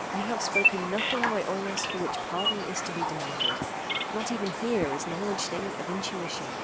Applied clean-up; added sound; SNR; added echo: none; Bird vocalization, bird call, bird song + Raindrop; -2 dB; none.